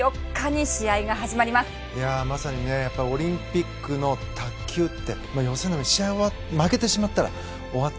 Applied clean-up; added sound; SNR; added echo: none; none; none; none.